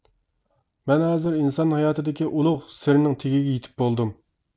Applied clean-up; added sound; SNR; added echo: none; none; none; none.